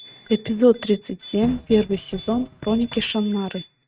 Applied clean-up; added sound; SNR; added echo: neural mask model RNNoise.